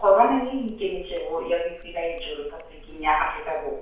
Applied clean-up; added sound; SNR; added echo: none; Chewing, mastication; 18 dB; reverberation time 0.5 s.